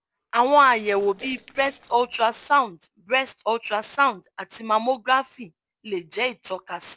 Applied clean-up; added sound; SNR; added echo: neural separator model SepFormer DNS4.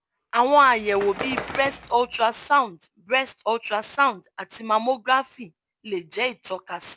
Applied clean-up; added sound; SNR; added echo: none; Bird; 12 dB; none.